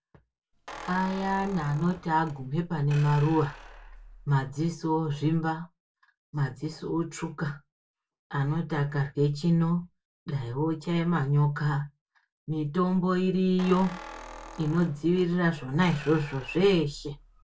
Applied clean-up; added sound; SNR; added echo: none; Squeak; 16 dB; reverberation time 0.1 s.